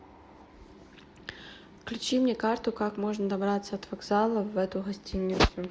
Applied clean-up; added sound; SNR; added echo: none; none; none; none.